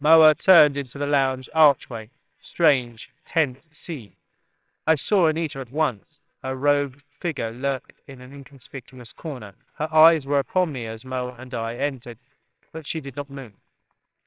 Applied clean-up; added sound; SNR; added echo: neural separator model SepFormer WHAMR!.